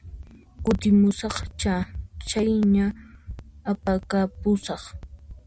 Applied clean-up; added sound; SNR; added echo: none; none; none; none.